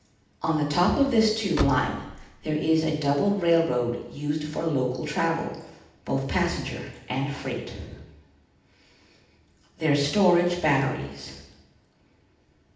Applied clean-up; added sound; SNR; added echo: none; Slam; 6 dB; reverberation time 0.8 s.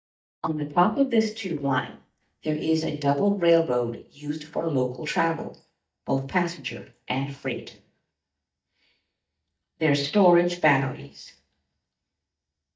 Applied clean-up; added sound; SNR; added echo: neural mask model DeepFilterNet 3.